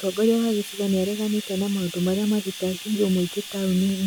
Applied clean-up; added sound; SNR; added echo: none; Bathtub (filling or washing); 13 dB; none.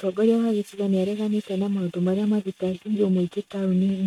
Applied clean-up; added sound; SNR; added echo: neural mask model RNNoise.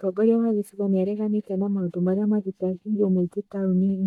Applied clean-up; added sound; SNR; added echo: neural mask model DeepFilterNet 3.